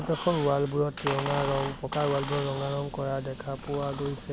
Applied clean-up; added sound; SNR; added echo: none; Squeak; 8 dB; none.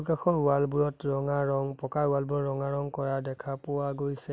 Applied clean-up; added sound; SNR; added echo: none; none; none; none.